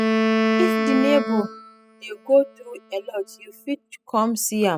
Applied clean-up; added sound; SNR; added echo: classical method spectral subtraction.